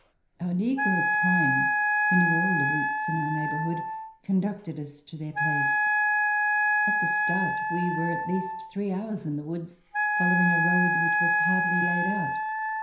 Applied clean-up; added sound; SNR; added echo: none; Wind instrument, woodwind instrument; -4 dB; reverberation time 0.5 s.